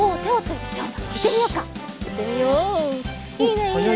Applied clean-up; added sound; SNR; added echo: none; none; none; none.